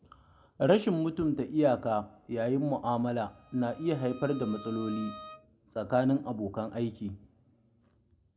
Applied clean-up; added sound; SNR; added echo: none; Bowed string instrument; 19 dB; reverberation time 0.8 s.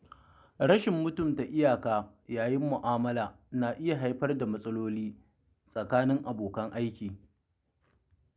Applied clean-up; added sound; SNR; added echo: none; none; none; none.